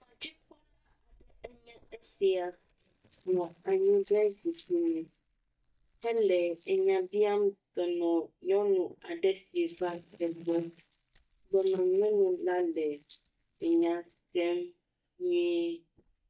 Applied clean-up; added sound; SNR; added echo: neural mask model DeepFilterNet 3.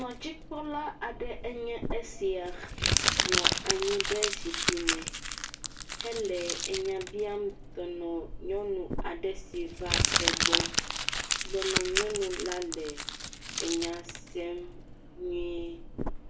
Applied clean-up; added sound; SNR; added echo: none; Crumpling, crinkling; -3 dB; reverberation time 0.3 s.